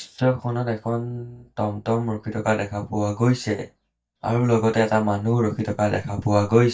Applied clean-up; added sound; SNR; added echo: neural mask model DeepFilterNet 3.